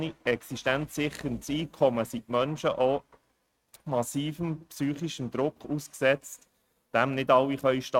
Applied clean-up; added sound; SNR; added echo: neural mask model RNNoise.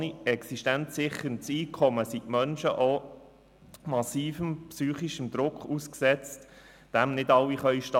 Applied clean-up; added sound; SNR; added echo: none; none; none; none.